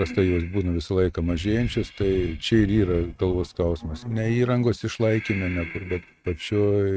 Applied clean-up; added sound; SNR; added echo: neural mask model RNNoise.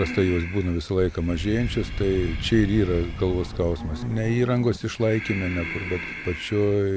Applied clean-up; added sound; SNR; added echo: none; Breathing; 10 dB; none.